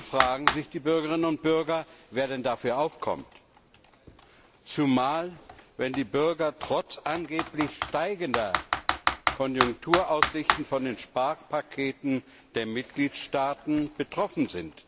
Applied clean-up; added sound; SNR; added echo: none; Computer keyboard; 5 dB; none.